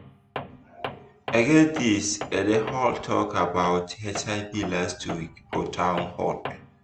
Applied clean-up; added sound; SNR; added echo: none; Tools; 13 dB; none.